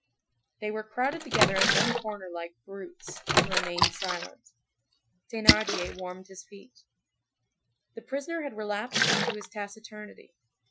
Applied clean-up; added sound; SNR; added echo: classical method Wiener filter.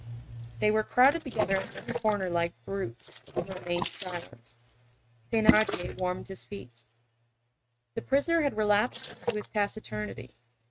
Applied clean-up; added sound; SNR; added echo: neural mask model RNNoise.